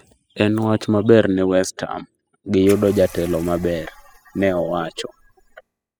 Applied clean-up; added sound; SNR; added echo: classical method spectral subtraction.